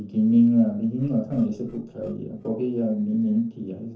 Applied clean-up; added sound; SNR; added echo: neural separator model SepFormer DNS4.